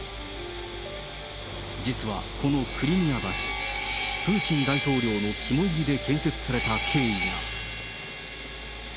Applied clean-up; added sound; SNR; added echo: none; Sawing; 3 dB; none.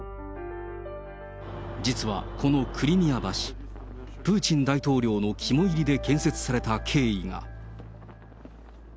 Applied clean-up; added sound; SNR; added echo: none; none; none; none.